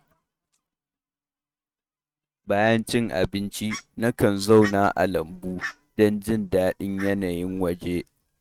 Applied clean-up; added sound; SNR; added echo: neural mask model RNNoise.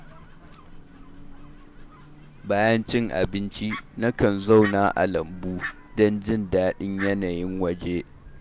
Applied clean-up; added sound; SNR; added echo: none; Fowl + Buzz; 15 dB; none.